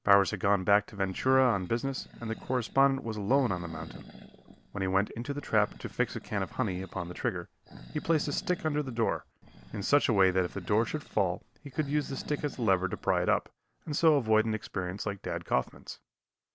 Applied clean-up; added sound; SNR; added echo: none; Animal; 19 dB; none.